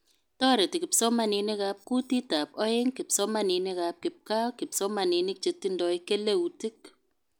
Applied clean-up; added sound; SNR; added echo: none; none; none; none.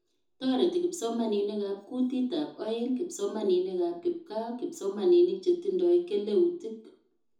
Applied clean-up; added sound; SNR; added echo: none; none; none; reverberation time 0.5 s.